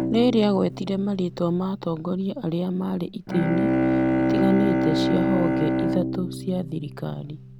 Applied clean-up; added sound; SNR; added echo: none; Bowed string instrument; 0 dB; none.